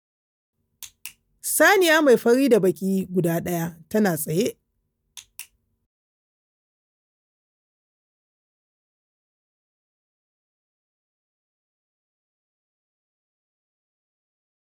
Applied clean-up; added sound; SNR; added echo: none; none; none; none.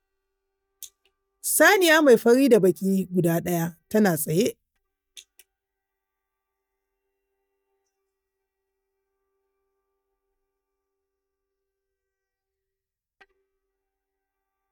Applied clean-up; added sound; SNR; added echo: neural mask model DeepFilterNet 3.